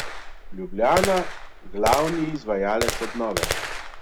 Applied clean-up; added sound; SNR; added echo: none; Gunshot, gunfire; 4 dB; none.